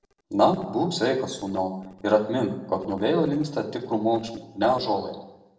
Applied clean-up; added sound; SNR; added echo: neural separator model SepFormer DNS4.